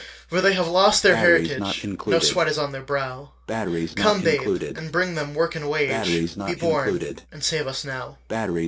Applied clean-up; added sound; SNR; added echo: none; Breathing; 5 dB; reverberation time 0.2 s.